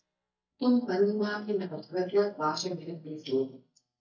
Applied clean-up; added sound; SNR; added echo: neural mask model DeepFilterNet 3.